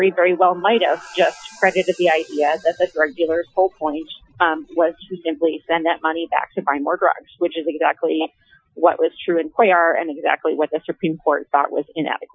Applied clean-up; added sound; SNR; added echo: classical method Wiener filter.